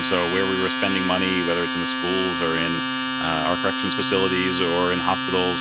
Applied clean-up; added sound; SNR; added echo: none; Domestic sounds, home sounds; 1 dB; none.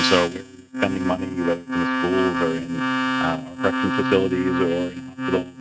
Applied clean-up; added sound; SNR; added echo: neural mask model RNNoise.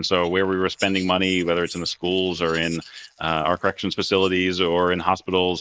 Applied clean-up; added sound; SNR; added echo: neural mask model Resemble Enhance denoiser.